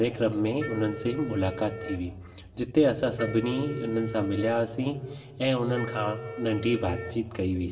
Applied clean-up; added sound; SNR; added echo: none; Wind instrument, woodwind instrument; 13 dB; reverberation time 1.7 s.